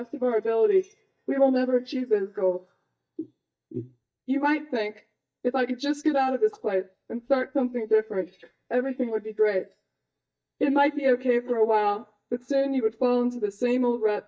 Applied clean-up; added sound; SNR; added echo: neural mask model DeepFilterNet 3.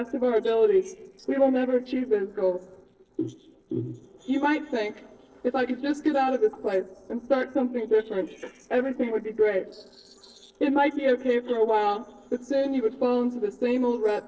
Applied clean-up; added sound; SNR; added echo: neural separator model SepFormer DNS4.